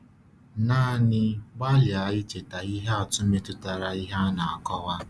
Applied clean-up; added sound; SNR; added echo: none; none; none; none.